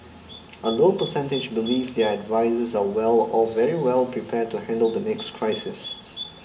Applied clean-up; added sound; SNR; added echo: none; Bird; 16 dB; reverberation time 0.7 s.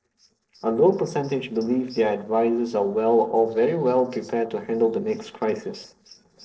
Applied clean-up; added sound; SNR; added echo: neural separator model SepFormer DNS4.